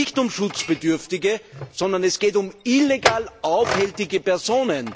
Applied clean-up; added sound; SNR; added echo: none; Chink, clink; 10 dB; none.